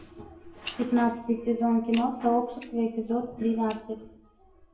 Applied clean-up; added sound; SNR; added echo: none; Fire; 15 dB; reverberation time 0.6 s.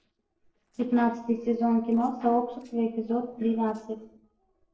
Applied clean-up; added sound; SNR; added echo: neural separator model SepFormer DNS4.